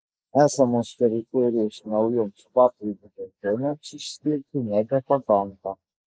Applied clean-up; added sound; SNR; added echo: neural mask model Resemble Enhance denoiser.